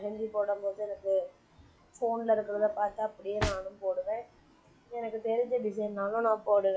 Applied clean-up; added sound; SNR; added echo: classical method log-MMSE.